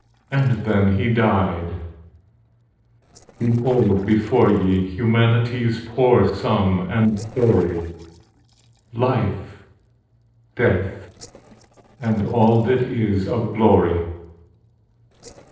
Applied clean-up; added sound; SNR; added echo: neural separator model SepFormer DNS4.